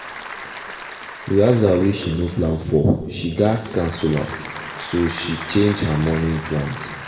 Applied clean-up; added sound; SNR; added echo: none; Applause / Crowd; 13 dB; reverberation time 1.8 s.